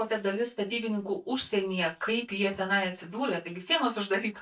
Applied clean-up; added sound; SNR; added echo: neural mask model DeepFilterNet 3.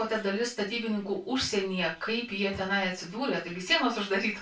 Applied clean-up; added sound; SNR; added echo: none; Microwave oven; 20 dB; reverberation time 0.2 s.